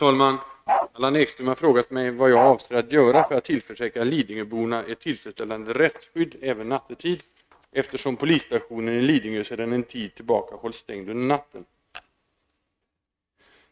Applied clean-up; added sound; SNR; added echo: neural mask model RNNoise.